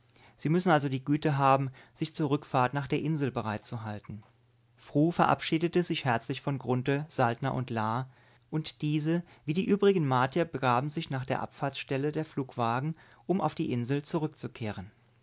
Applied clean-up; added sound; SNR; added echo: none; none; none; none.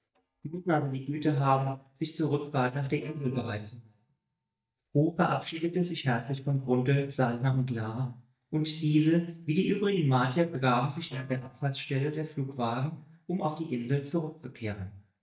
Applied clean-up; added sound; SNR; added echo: neural mask model DeepFilterNet 3.